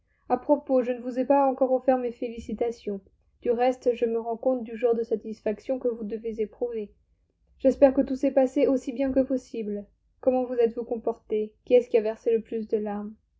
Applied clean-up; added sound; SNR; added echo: none; none; none; none.